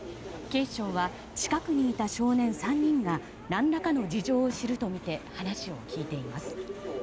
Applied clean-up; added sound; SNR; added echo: none; Subway, metro, underground; 12 dB; none.